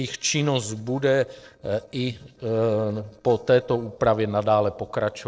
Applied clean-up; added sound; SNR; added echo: neural separator model SepFormer DNS4.